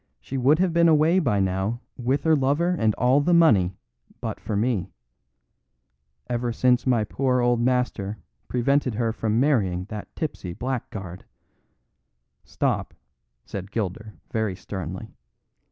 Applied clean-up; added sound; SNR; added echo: none; none; none; none.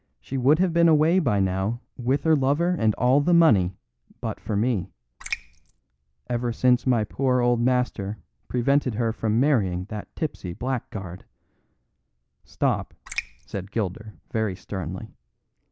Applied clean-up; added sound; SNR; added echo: none; Raindrop; 11 dB; none.